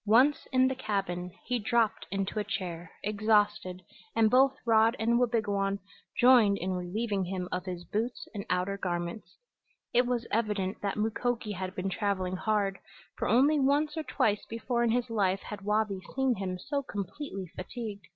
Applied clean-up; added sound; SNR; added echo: none; none; none; none.